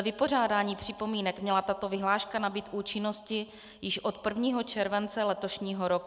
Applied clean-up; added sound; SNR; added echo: none; none; none; none.